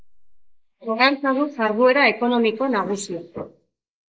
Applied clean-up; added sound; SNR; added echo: neural mask model Resemble Enhance denoiser.